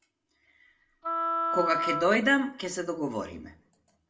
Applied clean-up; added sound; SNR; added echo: none; Wind instrument, woodwind instrument; 1 dB; reverberation time 0.4 s.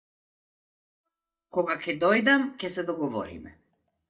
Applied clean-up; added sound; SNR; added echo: neural mask model DeepFilterNet 3.